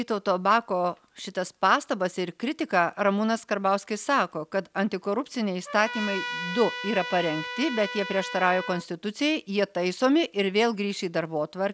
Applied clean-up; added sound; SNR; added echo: none; Trumpet; 9 dB; none.